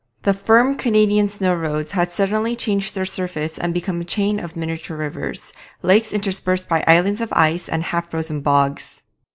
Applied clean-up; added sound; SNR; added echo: neural mask model Resemble Enhance denoiser.